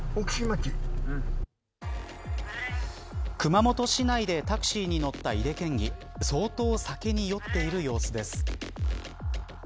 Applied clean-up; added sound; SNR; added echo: none; Meow; 19 dB; none.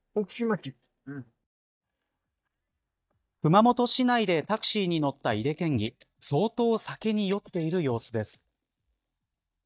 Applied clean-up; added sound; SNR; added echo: neural mask model DeepFilterNet 3.